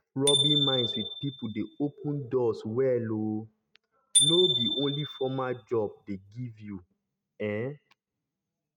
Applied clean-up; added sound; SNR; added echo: neural mask model RNNoise.